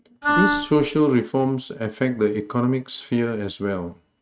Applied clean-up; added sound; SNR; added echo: neural mask model RNNoise.